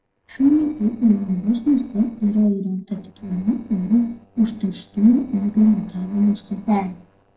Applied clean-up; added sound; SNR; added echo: neural separator model SepFormer DNS4.